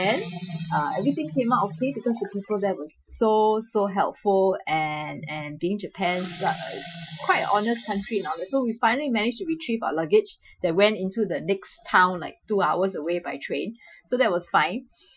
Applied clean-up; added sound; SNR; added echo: classical method Wiener filter.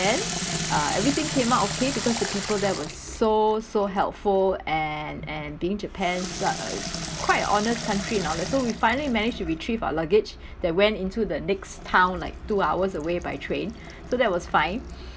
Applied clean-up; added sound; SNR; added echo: none; Sink (filling or washing) / Water tap, faucet; 9 dB; none.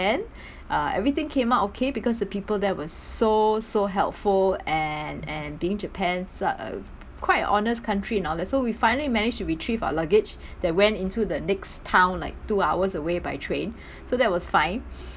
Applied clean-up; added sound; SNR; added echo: none; none; none; none.